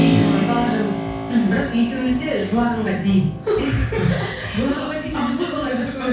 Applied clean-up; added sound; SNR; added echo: none; Keyboard (musical); 6 dB; reverberation time 0.6 s.